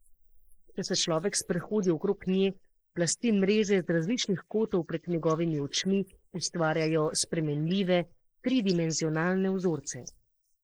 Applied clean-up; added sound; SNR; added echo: neural mask model Resemble Enhance denoiser.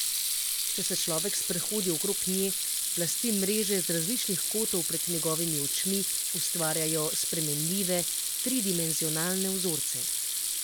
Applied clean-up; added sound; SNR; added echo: none; Sink (filling or washing) / Water tap, faucet; -3 dB; none.